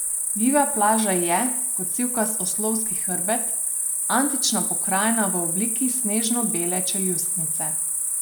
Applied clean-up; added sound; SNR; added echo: none; Cricket; -1 dB; none.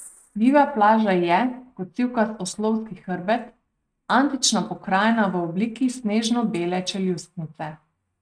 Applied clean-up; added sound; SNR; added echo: neural mask model RNNoise.